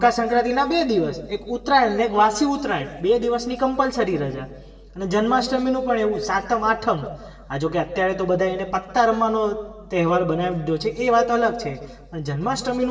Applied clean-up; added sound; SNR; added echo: none; none; none; reverberation time 1.4 s.